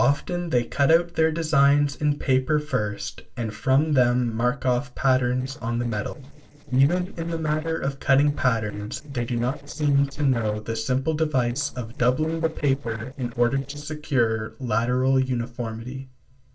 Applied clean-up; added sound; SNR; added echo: neural separator model SepFormer DNS4.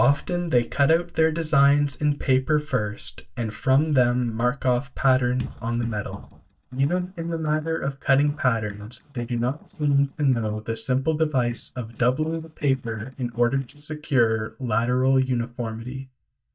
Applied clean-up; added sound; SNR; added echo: neural mask model DeepFilterNet 3.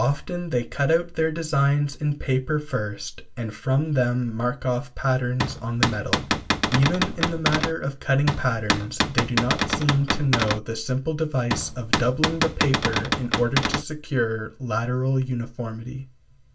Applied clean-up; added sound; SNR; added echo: none; Cupboard open or close / Door; 1 dB; reverberation time 0.2 s.